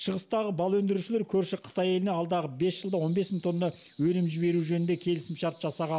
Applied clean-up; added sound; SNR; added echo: none; none; none; none.